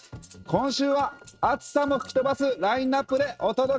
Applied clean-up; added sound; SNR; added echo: neural mask model RNNoise.